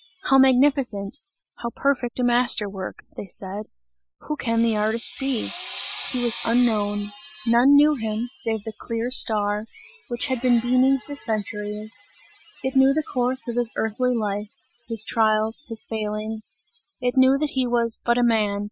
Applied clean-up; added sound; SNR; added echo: classical method Wiener filter.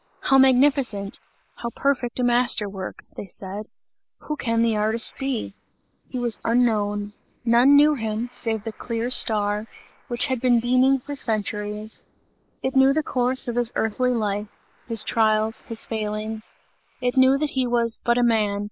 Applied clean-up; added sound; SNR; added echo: neural mask model Resemble Enhance denoiser.